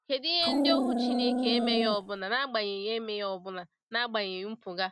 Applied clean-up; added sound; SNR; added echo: none; Dog; -3 dB; none.